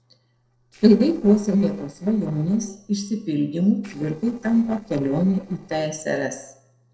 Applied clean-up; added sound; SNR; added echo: neural separator model SepFormer DNS4.